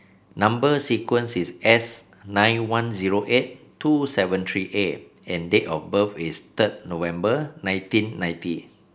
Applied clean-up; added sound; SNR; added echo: none; none; none; none.